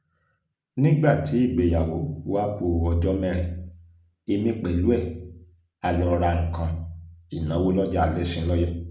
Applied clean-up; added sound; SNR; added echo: none; none; none; none.